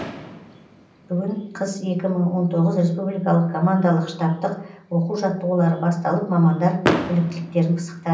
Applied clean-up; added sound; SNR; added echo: none; Fireworks; 12 dB; reverberation time 0.6 s.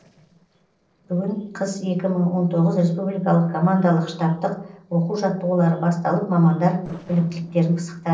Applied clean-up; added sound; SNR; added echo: neural separator model SepFormer DNS4.